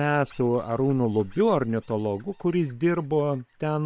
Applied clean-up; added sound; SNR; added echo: neural separator model SepFormer WHAM!.